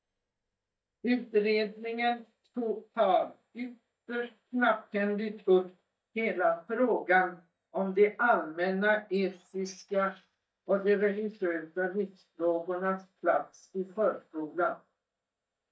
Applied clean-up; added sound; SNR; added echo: neural mask model DeepFilterNet 3.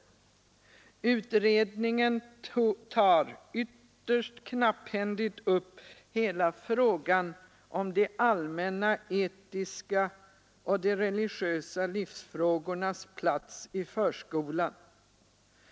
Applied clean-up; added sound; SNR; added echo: none; none; none; none.